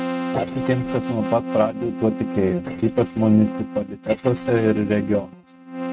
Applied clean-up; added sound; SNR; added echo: neural mask model RNNoise.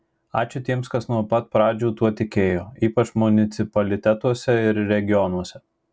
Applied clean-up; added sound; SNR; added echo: none; none; none; none.